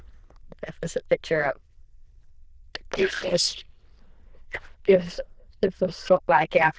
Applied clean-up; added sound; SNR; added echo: neural diffusion model UNIVERSE++.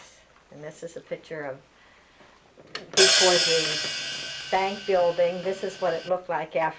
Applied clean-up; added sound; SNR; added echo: none; Hi-hat; -2 dB; none.